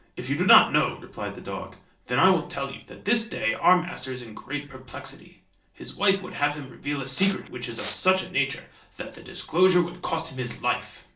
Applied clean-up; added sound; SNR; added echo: none; Respiratory sounds; 5 dB; reverberation time 0.4 s.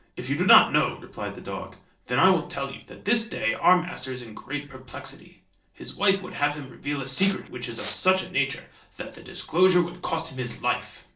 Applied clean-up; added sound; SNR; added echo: neural separator model SepFormer DNS4.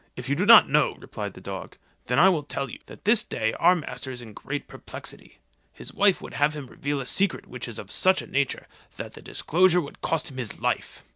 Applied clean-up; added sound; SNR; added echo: none; none; none; none.